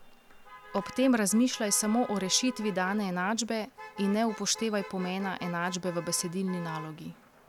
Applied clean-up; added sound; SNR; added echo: none; Motor vehicle (road); 16 dB; none.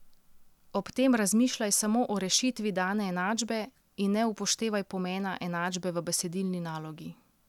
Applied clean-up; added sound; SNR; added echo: none; none; none; none.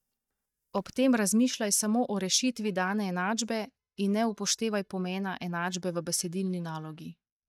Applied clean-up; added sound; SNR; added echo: neural mask model DeepFilterNet 3.